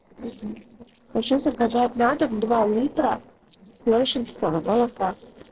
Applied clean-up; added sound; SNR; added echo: neural separator model SepFormer DNS4.